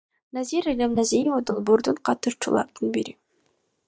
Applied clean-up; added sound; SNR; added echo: neural mask model DeepFilterNet 3.